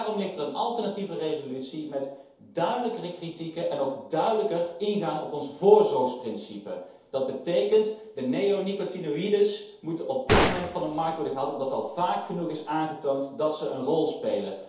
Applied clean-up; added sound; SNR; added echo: none; Gunshot, gunfire; 3 dB; reverberation time 0.8 s.